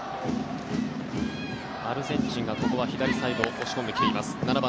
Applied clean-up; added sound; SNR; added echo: none; none; none; none.